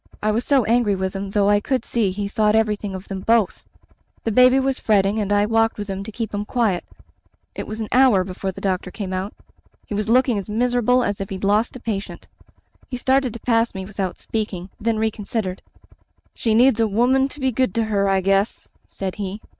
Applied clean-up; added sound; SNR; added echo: neural mask model RNNoise.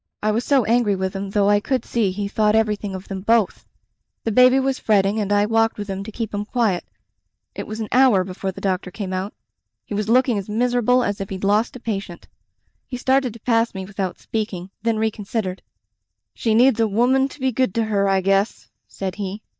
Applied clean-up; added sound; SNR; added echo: neural mask model DeepFilterNet 3.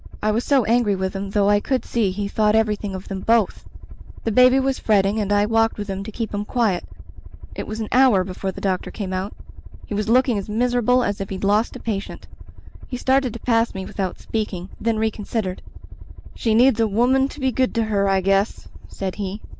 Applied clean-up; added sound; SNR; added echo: neural mask model Resemble Enhance denoiser.